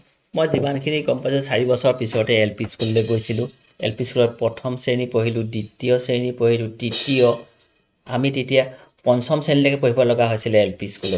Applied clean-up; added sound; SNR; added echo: neural mask model RNNoise.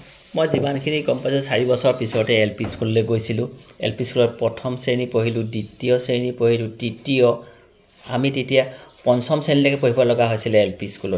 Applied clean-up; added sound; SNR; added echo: none; none; none; none.